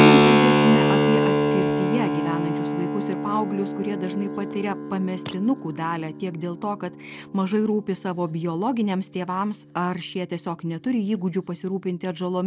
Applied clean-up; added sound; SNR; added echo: none; Keyboard (musical); -2 dB; none.